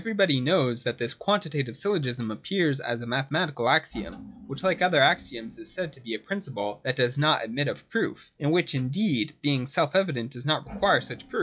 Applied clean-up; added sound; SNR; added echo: classical method log-MMSE.